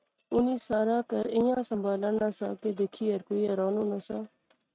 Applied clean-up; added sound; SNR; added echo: neural mask model RNNoise.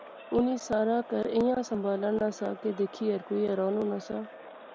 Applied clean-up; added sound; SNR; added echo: none; Crowd; 17 dB; none.